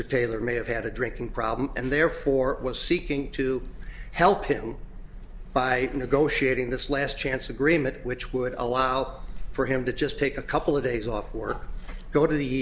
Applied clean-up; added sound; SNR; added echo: none; none; none; none.